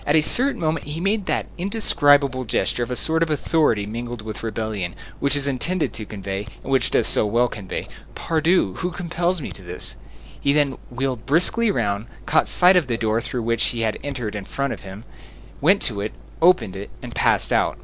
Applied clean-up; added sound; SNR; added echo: none; Scissors; 18 dB; none.